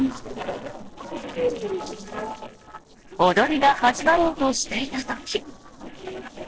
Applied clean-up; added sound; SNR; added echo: neural separator model SepFormer DNS4.